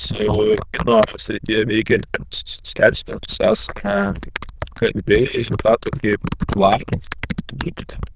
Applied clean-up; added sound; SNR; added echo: neural diffusion model UNIVERSE++.